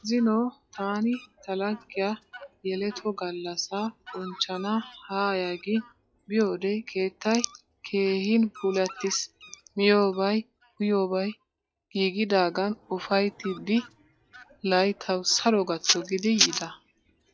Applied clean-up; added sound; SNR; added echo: classical method log-MMSE.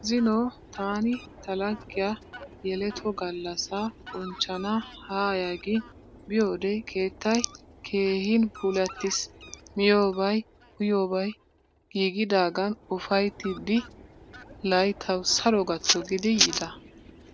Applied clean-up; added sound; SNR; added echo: none; Fowl; 19 dB; none.